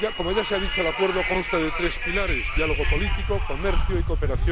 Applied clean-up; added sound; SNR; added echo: none; Wind; -3 dB; none.